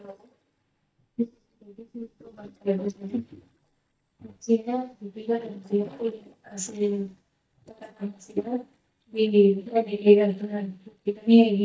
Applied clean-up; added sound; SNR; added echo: neural mask model DeepFilterNet 3.